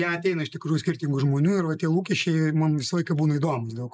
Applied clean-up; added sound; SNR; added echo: neural mask model Resemble Enhance denoiser.